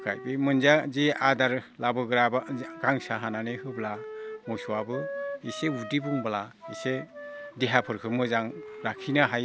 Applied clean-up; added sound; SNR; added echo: none; Wind instrument, woodwind instrument; 13 dB; none.